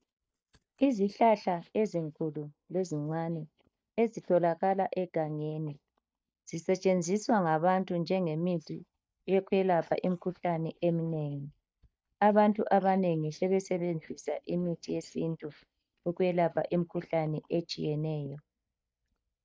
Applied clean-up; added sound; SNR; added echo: neural mask model DeepFilterNet 3.